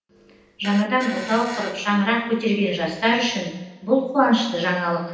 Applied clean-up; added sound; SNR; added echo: none; Fart; 15 dB; reverberation time 0.9 s.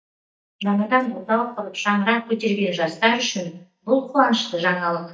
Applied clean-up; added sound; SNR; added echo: neural mask model DeepFilterNet 3.